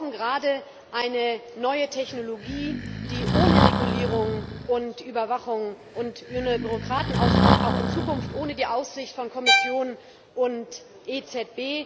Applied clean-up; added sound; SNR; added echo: none; Bowed string instrument + Breathing; -4 dB; none.